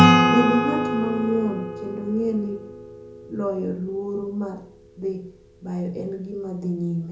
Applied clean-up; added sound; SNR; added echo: none; Acoustic guitar / Strum; -2 dB; reverberation time 0.6 s.